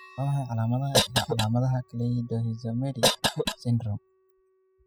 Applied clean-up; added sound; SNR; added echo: classical method spectral subtraction.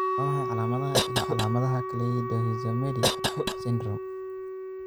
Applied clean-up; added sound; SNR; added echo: none; Cough + Wind instrument, woodwind instrument; 0 dB; none.